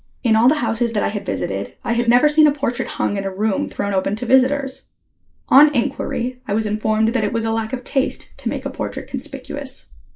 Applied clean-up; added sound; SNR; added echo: neural mask model Resemble Enhance denoiser.